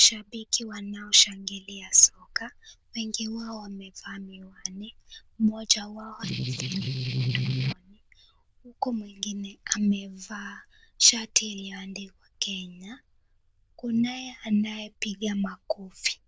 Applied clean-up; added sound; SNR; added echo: neural diffusion model UNIVERSE++.